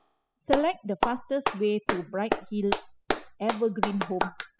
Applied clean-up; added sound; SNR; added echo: classical method spectral subtraction.